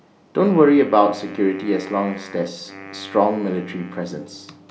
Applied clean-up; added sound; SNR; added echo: none; Wind instrument, woodwind instrument; 18 dB; none.